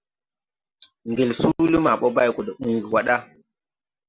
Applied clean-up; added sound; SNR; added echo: none; none; none; none.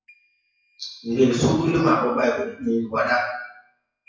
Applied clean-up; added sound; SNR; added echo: classical method WPE with log-MMSE.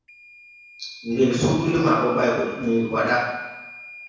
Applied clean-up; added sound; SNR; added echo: none; Microwave oven / Alarm; 19 dB; reverberation time 1.1 s.